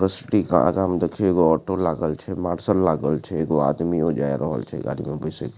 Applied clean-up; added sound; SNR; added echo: none; none; none; none.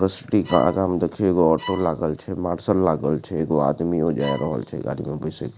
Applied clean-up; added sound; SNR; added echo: none; Bowed string instrument; 17 dB; none.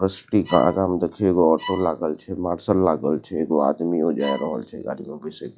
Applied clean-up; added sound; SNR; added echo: classical method log-MMSE.